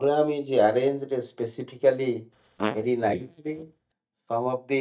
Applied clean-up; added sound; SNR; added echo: neural mask model DeepFilterNet 3.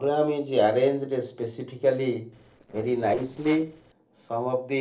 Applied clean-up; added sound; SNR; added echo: neural separator model SepFormer DNS4.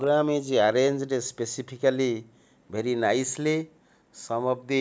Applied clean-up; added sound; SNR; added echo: none; none; none; none.